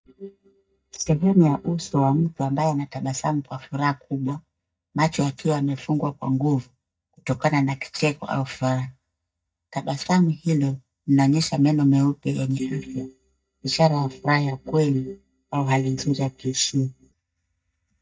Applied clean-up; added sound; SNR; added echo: neural mask model DeepFilterNet 3.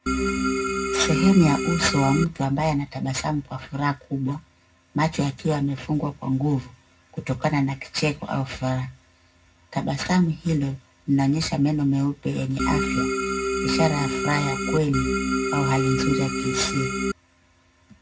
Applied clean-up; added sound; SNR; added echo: none; Organ; 0 dB; reverberation time 0.3 s.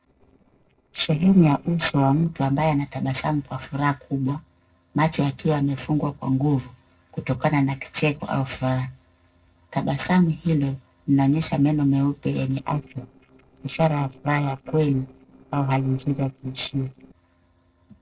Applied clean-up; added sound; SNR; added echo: neural separator model SepFormer DNS4.